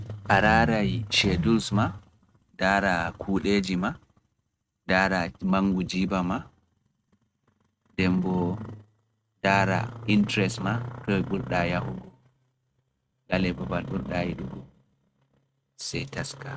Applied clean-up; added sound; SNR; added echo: neural mask model RNNoise.